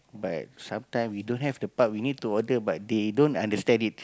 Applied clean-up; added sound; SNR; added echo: none; none; none; none.